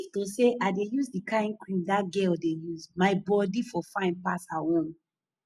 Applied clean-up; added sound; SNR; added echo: none; none; none; none.